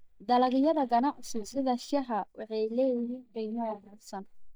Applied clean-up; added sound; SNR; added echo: neural mask model DeepFilterNet 3.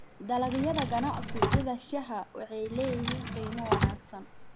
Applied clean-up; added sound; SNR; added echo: none; Cricket + Drawer open or close; -2 dB; none.